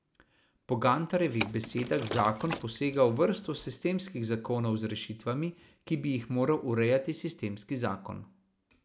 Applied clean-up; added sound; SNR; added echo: none; Liquid; 10 dB; none.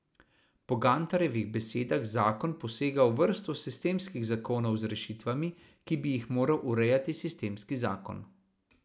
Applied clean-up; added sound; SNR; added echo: none; none; none; none.